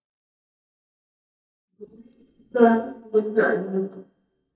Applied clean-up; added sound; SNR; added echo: neural mask model DeepFilterNet 3.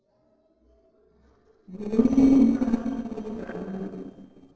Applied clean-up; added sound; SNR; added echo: neural separator model SepFormer DNS4.